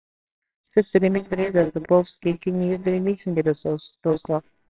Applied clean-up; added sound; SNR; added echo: neural separator model SepFormer WHAMR!.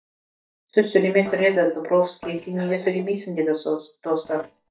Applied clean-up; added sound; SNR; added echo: neural mask model DeepFilterNet 3.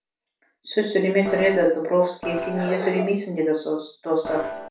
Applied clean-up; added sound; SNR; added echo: none; Piano; 7 dB; reverberation time 0.3 s.